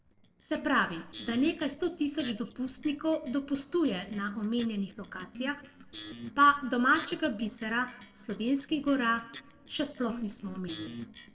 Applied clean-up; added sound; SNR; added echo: neural separator model SepFormer DNS4.